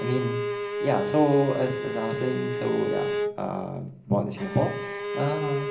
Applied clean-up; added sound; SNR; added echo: none; Bowed string instrument; 3 dB; reverberation time 0.5 s.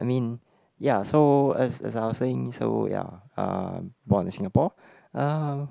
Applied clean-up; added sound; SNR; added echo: none; none; none; none.